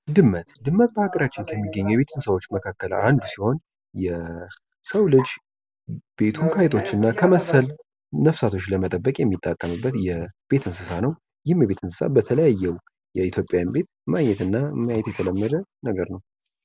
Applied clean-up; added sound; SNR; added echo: none; none; none; none.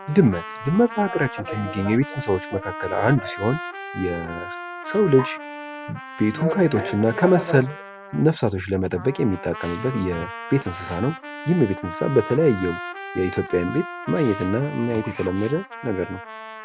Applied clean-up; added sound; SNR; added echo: none; Trumpet; 12 dB; none.